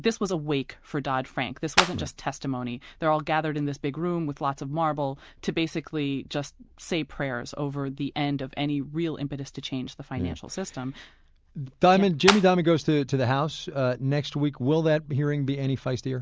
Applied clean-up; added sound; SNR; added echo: none; Clapping; -2 dB; none.